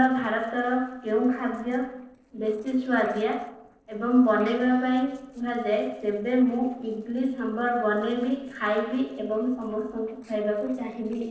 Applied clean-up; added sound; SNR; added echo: neural separator model SepFormer DNS4.